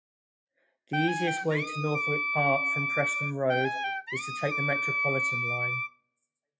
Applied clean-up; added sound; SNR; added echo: classical method WPE with log-MMSE.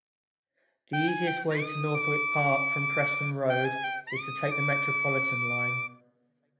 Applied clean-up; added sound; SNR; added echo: none; Wind instrument, woodwind instrument; -2 dB; reverberation time 0.9 s.